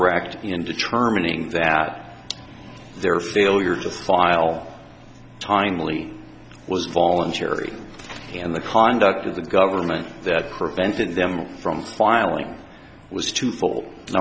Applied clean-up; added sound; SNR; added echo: none; none; none; none.